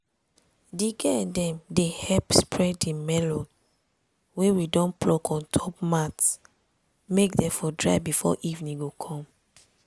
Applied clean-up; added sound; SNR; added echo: none; none; none; none.